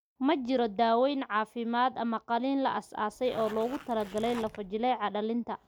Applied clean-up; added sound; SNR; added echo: none; Zipper (clothing); 17 dB; none.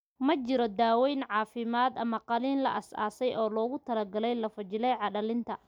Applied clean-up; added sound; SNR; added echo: none; none; none; none.